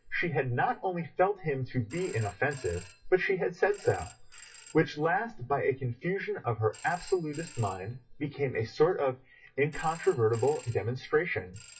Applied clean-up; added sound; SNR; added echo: classical method WPE with log-MMSE.